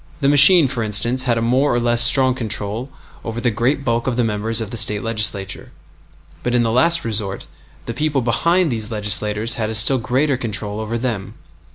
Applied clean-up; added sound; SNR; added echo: none; none; none; none.